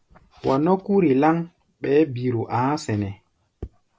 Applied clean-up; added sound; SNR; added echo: none; none; none; none.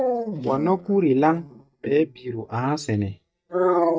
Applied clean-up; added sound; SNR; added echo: neural mask model DeepFilterNet 3.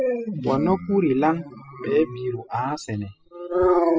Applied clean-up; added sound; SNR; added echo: classical method spectral subtraction.